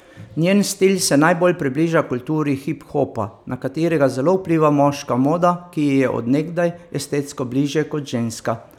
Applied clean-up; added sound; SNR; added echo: none; none; none; none.